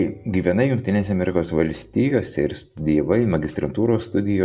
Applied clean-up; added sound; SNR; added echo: none; none; none; none.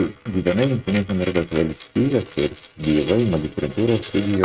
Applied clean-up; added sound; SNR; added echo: neural mask model RNNoise.